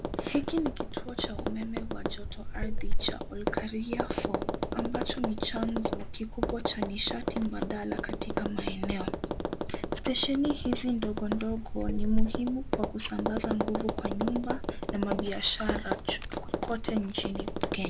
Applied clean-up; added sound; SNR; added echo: none; Tap; -2 dB; none.